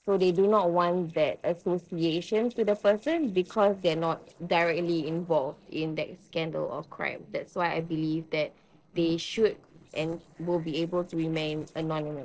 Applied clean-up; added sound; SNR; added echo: neural separator model SepFormer DNS4.